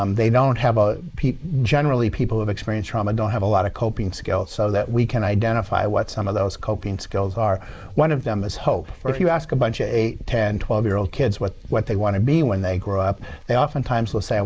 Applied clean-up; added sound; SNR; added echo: neural mask model Resemble Enhance denoiser.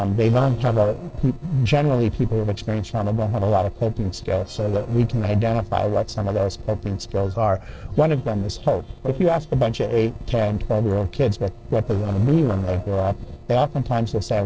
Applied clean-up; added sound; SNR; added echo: neural separator model SepFormer DNS4.